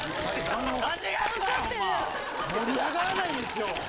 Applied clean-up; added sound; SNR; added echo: none; Tearing; 8 dB; none.